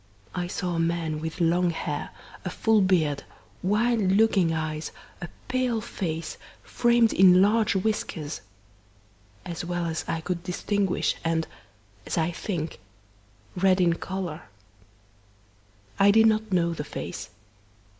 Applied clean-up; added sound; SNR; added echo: none; none; none; none.